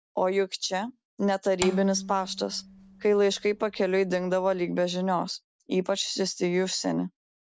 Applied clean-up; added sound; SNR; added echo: none; Bowed string instrument; 11 dB; none.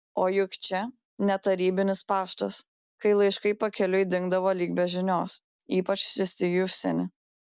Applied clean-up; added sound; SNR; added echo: none; none; none; none.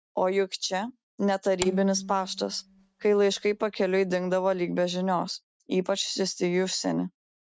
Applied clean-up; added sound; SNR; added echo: neural mask model RNNoise.